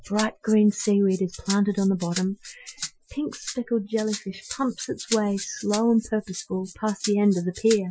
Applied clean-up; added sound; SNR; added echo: classical method Wiener filter.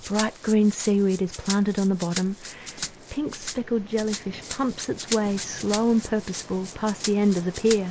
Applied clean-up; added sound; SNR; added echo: none; Rattle (instrument); 12 dB; none.